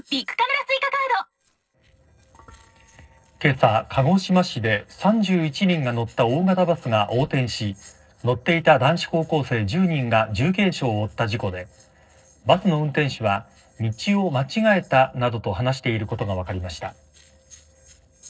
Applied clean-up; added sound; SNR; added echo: neural separator model SepFormer DNS4.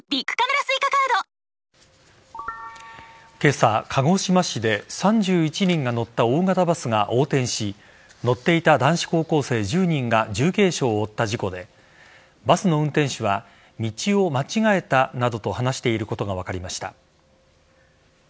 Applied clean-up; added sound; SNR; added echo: none; none; none; none.